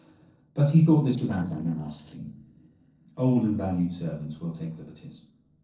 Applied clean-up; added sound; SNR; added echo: neural separator model SepFormer DNS4.